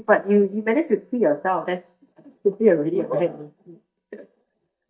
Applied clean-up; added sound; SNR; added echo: neural mask model DeepFilterNet 3.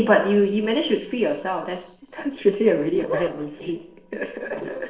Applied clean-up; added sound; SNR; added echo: neural separator model SepFormer DNS4.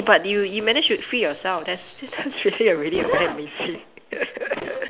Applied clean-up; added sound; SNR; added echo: none; none; none; none.